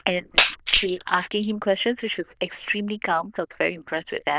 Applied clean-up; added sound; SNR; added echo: neural diffusion model UNIVERSE++.